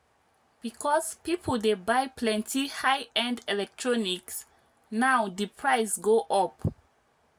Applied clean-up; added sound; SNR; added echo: none; none; none; none.